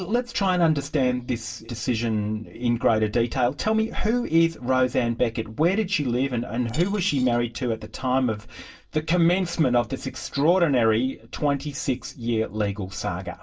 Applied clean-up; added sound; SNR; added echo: neural separator model SepFormer DNS4.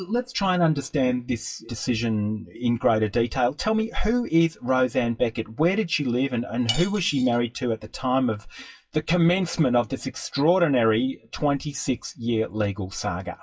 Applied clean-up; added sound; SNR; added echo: classical method WPE with log-MMSE.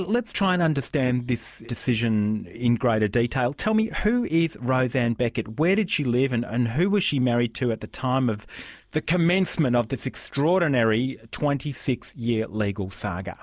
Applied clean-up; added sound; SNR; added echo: none; none; none; none.